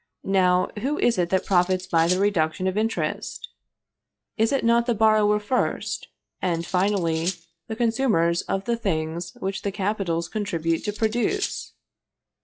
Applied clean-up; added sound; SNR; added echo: classical method log-MMSE.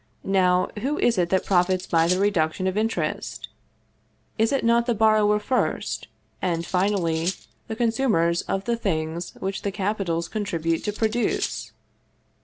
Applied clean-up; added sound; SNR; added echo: none; Cutlery, silverware; 13 dB; none.